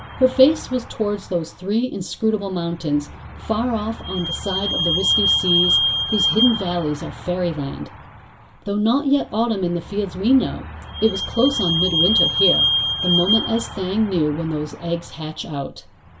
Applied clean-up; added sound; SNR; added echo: none; Squeak / Vehicle; 3 dB; reverberation time 0.2 s.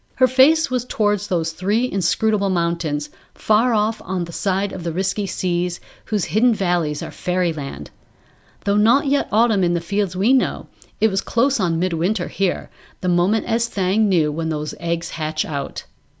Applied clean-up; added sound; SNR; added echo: none; none; none; none.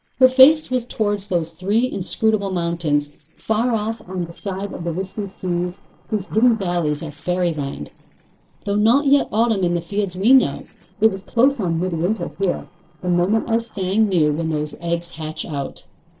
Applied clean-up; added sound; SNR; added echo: neural separator model SepFormer DNS4.